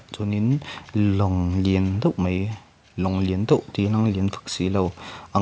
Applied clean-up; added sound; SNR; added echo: none; none; none; none.